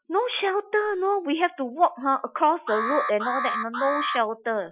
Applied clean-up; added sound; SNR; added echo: classical method Wiener filter.